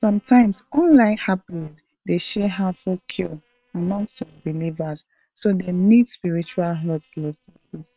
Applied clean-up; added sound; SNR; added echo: neural separator model SepFormer WHAM!.